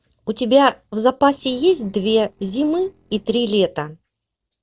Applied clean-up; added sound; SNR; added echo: neural separator model SepFormer DNS4.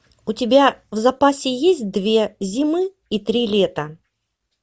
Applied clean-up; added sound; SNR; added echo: none; none; none; none.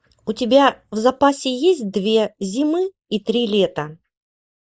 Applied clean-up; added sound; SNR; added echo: neural mask model Resemble Enhance denoiser.